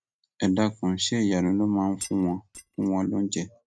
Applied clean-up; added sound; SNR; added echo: neural mask model RNNoise.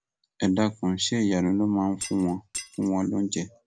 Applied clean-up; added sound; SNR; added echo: none; Shatter; 12 dB; none.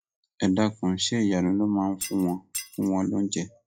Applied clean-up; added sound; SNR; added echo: classical method log-MMSE.